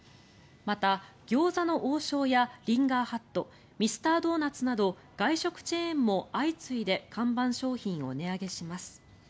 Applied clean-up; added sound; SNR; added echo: none; none; none; none.